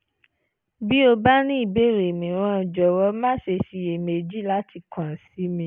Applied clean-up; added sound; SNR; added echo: none; none; none; none.